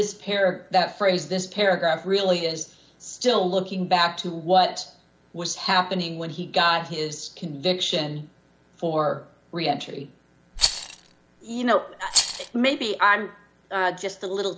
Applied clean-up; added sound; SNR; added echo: none; Rattle; 3 dB; none.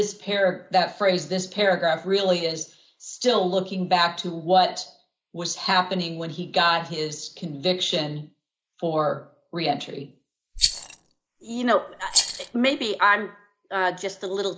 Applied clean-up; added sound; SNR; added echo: neural mask model Resemble Enhance denoiser.